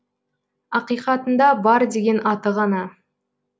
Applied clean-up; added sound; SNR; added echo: none; none; none; none.